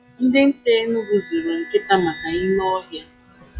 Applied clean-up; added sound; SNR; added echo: classical method log-MMSE.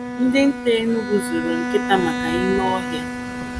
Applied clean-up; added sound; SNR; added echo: none; Bowed string instrument; 5 dB; none.